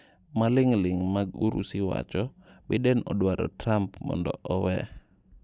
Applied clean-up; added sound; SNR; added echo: none; none; none; none.